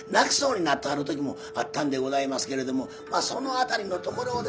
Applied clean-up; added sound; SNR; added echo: none; Organ; 15 dB; none.